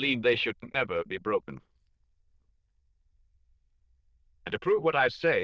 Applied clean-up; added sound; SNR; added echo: neural diffusion model UNIVERSE++.